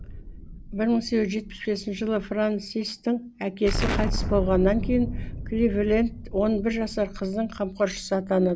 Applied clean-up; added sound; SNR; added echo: none; Explosion; 7 dB; none.